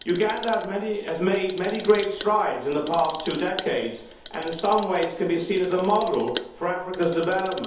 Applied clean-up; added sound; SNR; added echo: none; Clock; 6 dB; reverberation time 2.2 s.